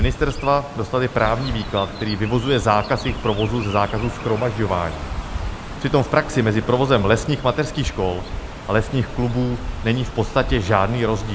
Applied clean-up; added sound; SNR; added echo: none; Chirp, tweet; 8 dB; none.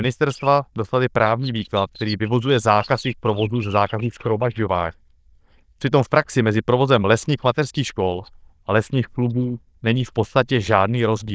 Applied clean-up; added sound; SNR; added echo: neural diffusion model UNIVERSE++.